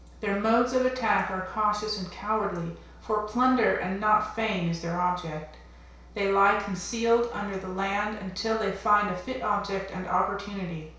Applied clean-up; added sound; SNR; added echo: none; none; none; reverberation time 0.6 s.